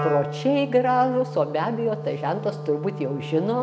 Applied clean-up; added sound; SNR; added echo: none; Wind instrument, woodwind instrument; 9 dB; none.